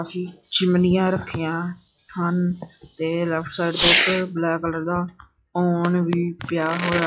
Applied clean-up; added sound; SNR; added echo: classical method log-MMSE.